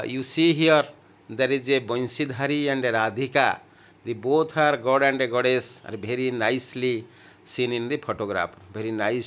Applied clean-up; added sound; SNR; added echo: none; none; none; none.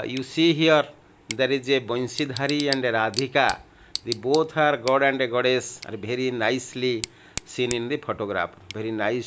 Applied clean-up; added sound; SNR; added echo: none; Tick / Bicycle; 15 dB; none.